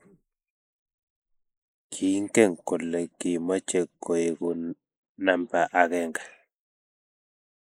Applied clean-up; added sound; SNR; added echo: neural mask model Resemble Enhance denoiser.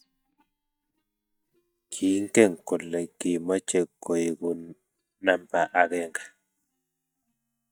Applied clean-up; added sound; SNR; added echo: neural mask model DeepFilterNet 3.